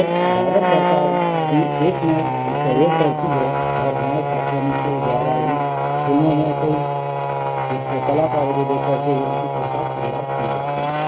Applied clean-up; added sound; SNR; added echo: neural mask model RNNoise.